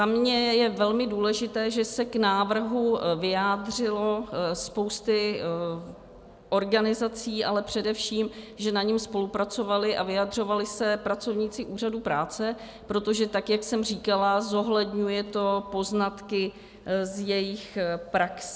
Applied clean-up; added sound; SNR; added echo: none; none; none; none.